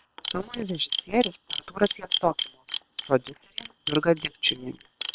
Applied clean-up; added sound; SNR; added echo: neural separator model SepFormer WHAM!.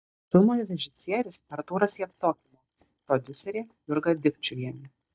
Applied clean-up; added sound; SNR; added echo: neural mask model DeepFilterNet 3.